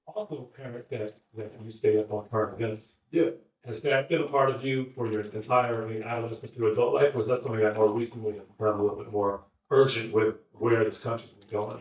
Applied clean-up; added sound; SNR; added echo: neural mask model DeepFilterNet 3.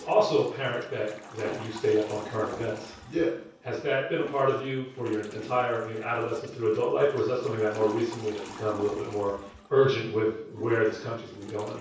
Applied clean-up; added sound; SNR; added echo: none; Toilet flush / Water; 16 dB; reverberation time 0.6 s.